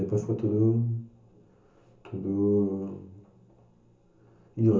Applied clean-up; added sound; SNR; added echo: none; none; none; reverberation time 0.8 s.